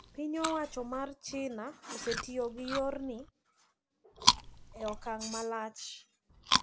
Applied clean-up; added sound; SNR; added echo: none; Chewing, mastication; -1 dB; none.